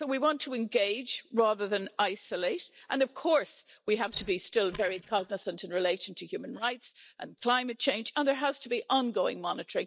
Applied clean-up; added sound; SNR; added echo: neural mask model DeepFilterNet 3.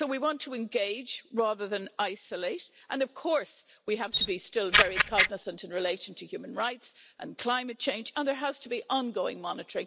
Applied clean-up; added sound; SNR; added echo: none; Camera; -5 dB; none.